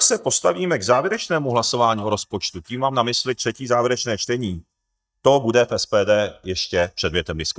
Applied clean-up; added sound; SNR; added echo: neural mask model DeepFilterNet 3.